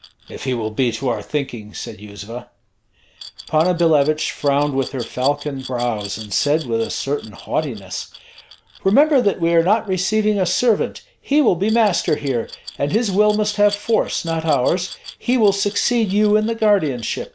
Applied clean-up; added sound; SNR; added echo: none; Glass; 19 dB; none.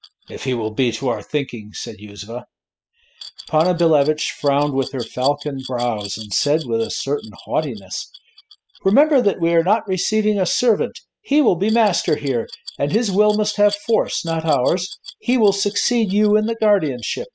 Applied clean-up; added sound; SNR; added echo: classical method spectral subtraction.